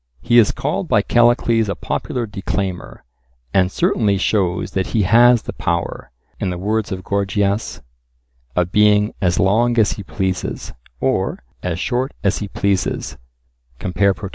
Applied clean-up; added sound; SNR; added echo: none; none; none; none.